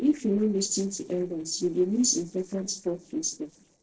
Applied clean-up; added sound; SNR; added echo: neural separator model SepFormer DNS4.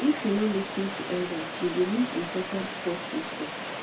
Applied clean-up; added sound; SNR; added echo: none; Water; 6 dB; reverberation time 0.2 s.